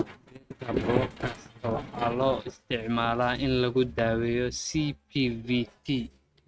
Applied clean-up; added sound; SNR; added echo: neural mask model RNNoise.